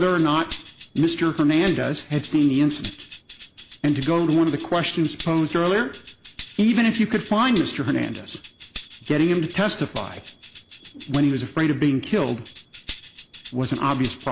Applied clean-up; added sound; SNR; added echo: none; Tambourine; 19 dB; none.